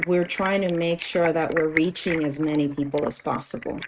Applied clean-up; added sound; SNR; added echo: neural mask model RNNoise.